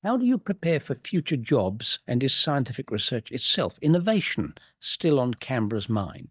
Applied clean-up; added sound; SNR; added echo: neural mask model DeepFilterNet 3.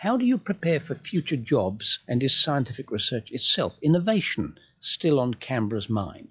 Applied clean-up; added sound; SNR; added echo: classical method log-MMSE.